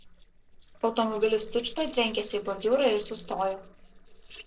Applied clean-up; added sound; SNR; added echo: neural separator model SepFormer DNS4.